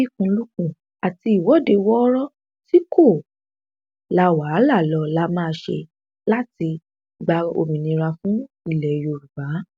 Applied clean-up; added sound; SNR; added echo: none; none; none; none.